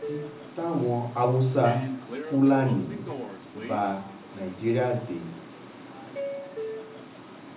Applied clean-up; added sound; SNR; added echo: none; Subway, metro, underground; 10 dB; reverberation time 0.6 s.